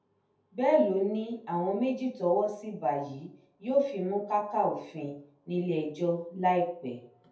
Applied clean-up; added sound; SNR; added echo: none; none; none; reverberation time 0.5 s.